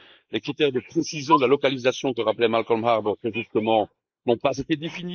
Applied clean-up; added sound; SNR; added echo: neural mask model Resemble Enhance denoiser.